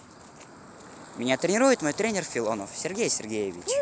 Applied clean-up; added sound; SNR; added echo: none; none; none; none.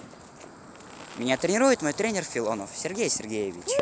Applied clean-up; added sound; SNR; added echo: none; Fireworks; 16 dB; none.